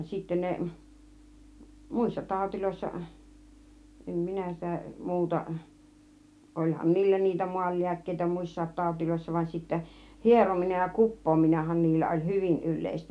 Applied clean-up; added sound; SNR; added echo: none; none; none; none.